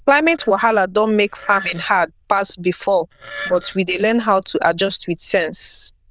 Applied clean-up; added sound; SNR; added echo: neural diffusion model UNIVERSE++.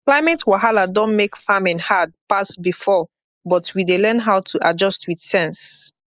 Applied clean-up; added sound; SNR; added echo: neural mask model Resemble Enhance denoiser.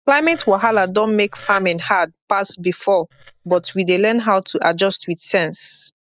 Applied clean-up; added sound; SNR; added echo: neural mask model DeepFilterNet 3.